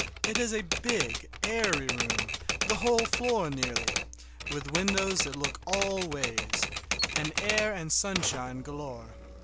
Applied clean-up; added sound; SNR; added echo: none; Typewriter; 1 dB; none.